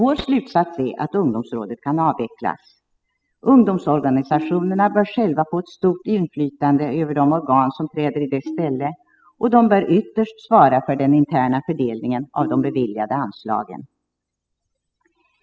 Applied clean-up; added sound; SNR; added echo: classical method spectral subtraction.